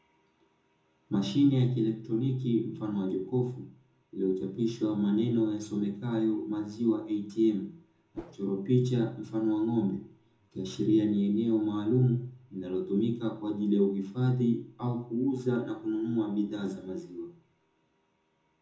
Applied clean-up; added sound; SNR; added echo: none; Whoosh, swoosh, swish; 16 dB; reverberation time 0.5 s.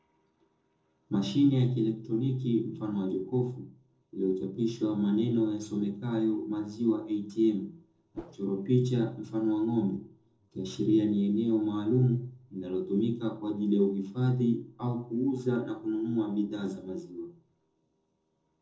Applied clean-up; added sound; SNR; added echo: neural separator model SepFormer DNS4.